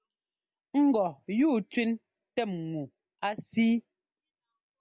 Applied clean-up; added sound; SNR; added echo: none; none; none; none.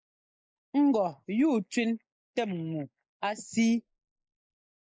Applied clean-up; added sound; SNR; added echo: neural mask model Resemble Enhance denoiser.